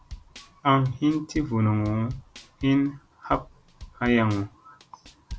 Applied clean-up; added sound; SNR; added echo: none; Drum / Drum kit; 18 dB; none.